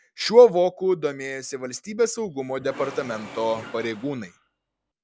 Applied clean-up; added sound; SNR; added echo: none; Engine / Mechanisms; 19 dB; none.